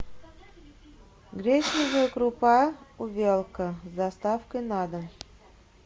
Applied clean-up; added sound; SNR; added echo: none; Breathing; 6 dB; none.